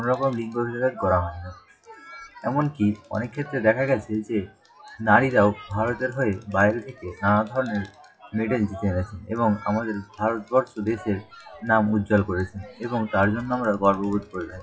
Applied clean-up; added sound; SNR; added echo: classical method WPE with log-MMSE.